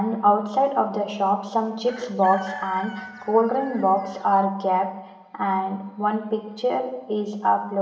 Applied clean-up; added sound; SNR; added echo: none; Chicken, rooster; 16 dB; reverberation time 1.0 s.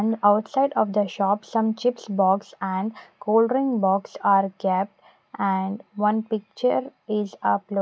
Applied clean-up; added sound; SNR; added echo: none; none; none; none.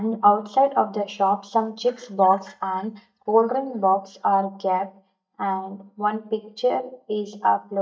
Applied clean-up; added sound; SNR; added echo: neural mask model DeepFilterNet 3.